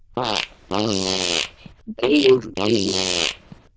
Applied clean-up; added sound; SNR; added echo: neural diffusion model UNIVERSE++.